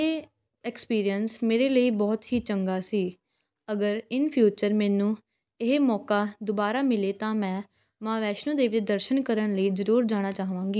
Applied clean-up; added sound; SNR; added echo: none; none; none; none.